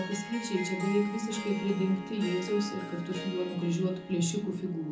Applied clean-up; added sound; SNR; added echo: none; Harp; 10 dB; reverberation time 0.6 s.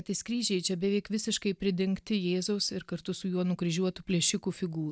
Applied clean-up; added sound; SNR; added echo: none; none; none; none.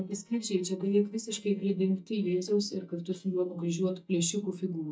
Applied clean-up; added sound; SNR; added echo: neural mask model DeepFilterNet 3.